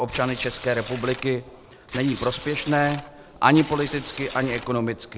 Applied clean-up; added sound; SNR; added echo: none; Tearing; 15 dB; none.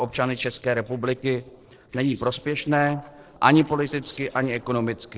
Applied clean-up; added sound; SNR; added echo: neural separator model SepFormer DNS4.